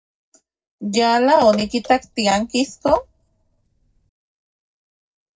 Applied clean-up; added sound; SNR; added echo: neural separator model SepFormer DNS4.